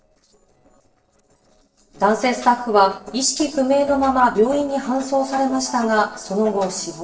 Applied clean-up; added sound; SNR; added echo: neural separator model SepFormer DNS4.